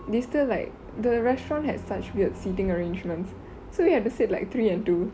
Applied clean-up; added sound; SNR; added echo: none; Bowed string instrument; 18 dB; none.